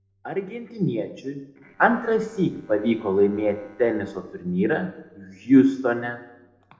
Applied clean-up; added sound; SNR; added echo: neural separator model SepFormer DNS4.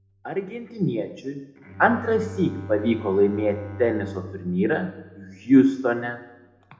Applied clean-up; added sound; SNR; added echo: none; Bowed string instrument; 16 dB; reverberation time 0.8 s.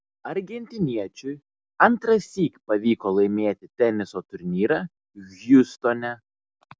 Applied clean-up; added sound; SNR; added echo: none; none; none; none.